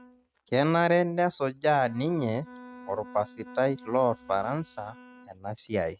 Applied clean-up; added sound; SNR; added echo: neural mask model RNNoise.